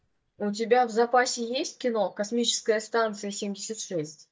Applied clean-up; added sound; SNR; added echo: neural mask model DeepFilterNet 3.